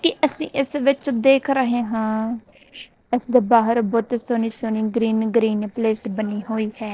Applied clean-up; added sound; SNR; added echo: neural separator model SepFormer DNS4.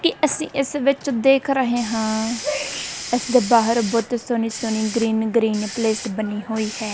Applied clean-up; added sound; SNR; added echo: none; Hiss; 13 dB; none.